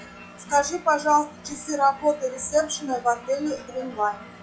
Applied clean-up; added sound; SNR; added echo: classical method log-MMSE.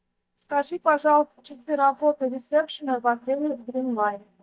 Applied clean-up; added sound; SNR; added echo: neural mask model DeepFilterNet 3.